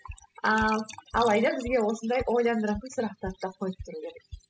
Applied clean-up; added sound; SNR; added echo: classical method spectral subtraction.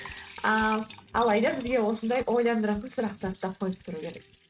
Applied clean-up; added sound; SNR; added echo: neural mask model RNNoise.